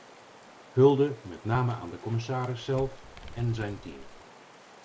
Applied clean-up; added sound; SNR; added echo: none; Stream + Crumpling, crinkling; 18 dB; none.